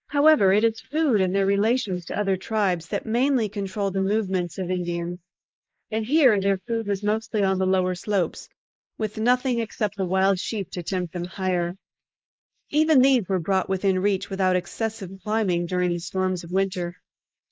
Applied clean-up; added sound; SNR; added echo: neural mask model Resemble Enhance denoiser.